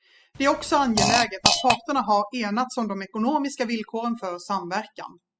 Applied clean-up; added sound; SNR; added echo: classical method spectral subtraction.